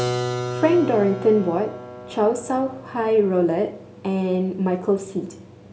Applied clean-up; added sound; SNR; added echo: none; Keyboard (musical); 10 dB; none.